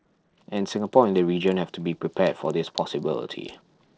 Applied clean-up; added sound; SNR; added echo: neural separator model SepFormer DNS4.